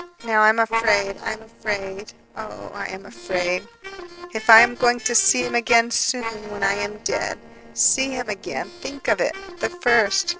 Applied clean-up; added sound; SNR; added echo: neural separator model SepFormer DNS4.